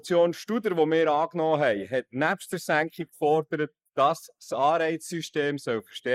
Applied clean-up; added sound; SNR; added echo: neural mask model Resemble Enhance denoiser.